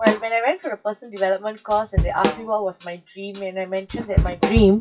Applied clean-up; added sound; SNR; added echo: classical method WPE with log-MMSE.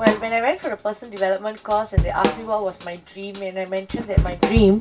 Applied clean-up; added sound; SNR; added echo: none; Drum / Drum kit; 3 dB; reverberation time 0.2 s.